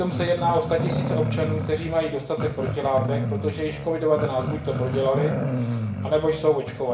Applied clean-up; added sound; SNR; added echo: none; Growling; 3 dB; reverberation time 0.4 s.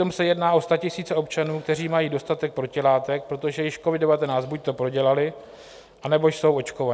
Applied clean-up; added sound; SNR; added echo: none; none; none; none.